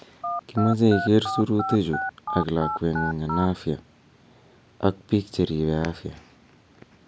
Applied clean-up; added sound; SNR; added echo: none; Telephone; 6 dB; none.